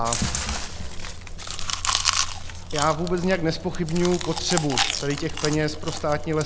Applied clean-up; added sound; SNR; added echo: none; Chewing, mastication; 1 dB; none.